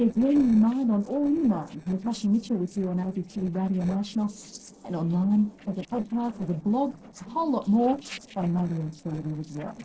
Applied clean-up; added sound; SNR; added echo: neural separator model SepFormer DNS4.